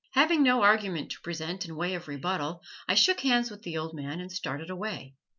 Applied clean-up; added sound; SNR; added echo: none; none; none; none.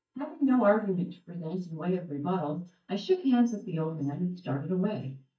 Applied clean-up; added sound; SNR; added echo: neural mask model DeepFilterNet 3.